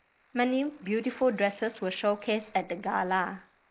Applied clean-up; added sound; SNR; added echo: neural mask model Resemble Enhance denoiser.